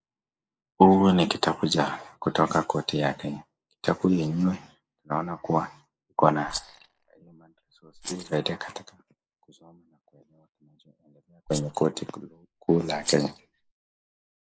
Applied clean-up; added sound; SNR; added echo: neural mask model Resemble Enhance denoiser.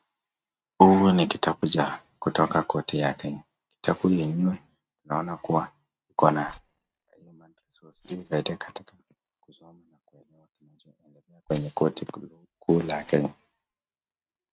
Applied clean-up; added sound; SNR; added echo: neural mask model RNNoise.